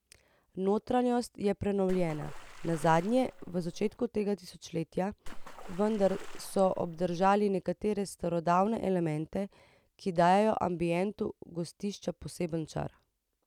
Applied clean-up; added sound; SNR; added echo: none; Water / Splash, splatter; 11 dB; none.